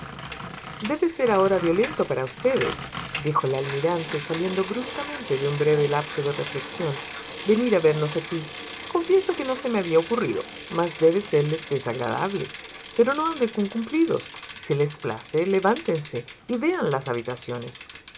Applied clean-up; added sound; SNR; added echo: none; Bicycle; 7 dB; none.